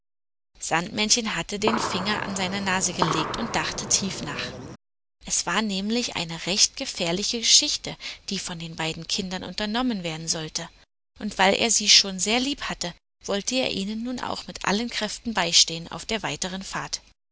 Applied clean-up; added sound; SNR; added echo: none; Gunshot, gunfire; 5 dB; none.